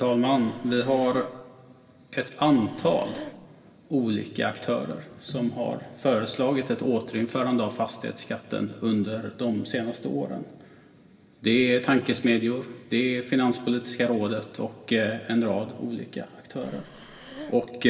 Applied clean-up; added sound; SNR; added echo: none; Breathing; 16 dB; reverberation time 2.2 s.